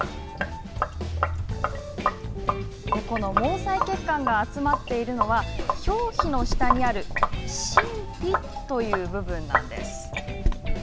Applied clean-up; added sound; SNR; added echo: none; Sink (filling or washing); -1 dB; none.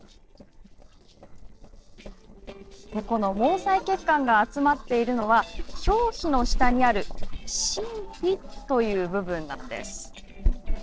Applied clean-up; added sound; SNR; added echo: neural separator model SepFormer DNS4.